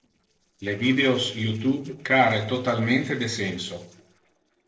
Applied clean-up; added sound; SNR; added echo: neural separator model SepFormer DNS4.